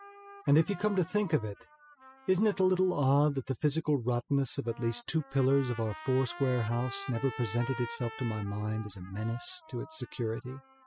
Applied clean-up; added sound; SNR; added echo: classical method spectral subtraction.